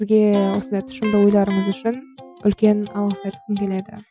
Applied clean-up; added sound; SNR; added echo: classical method Wiener filter.